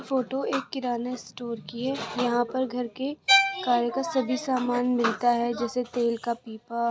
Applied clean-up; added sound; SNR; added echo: none; Bowed string instrument; -1 dB; none.